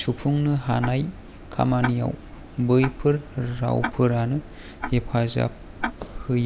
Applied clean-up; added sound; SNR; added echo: none; Tick-tock; 13 dB; none.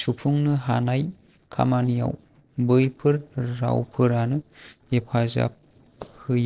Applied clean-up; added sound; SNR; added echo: neural separator model SepFormer DNS4.